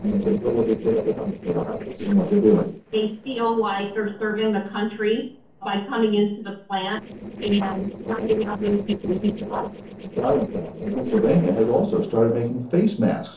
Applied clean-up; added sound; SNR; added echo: neural separator model SepFormer DNS4.